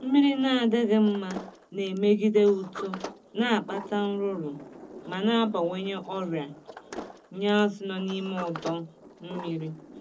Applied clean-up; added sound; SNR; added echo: none; Sliding door; 16 dB; reverberation time 0.4 s.